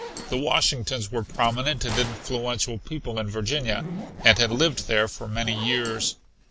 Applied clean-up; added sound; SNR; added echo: none; Zipper (clothing) + Gunshot, gunfire; 13 dB; none.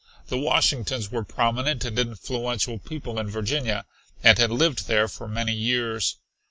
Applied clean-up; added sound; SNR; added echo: none; none; none; none.